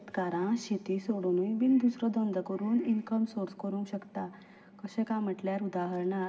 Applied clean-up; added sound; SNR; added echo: none; none; none; reverberation time 2.4 s.